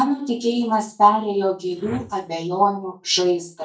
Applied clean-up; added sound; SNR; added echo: neural mask model DeepFilterNet 3.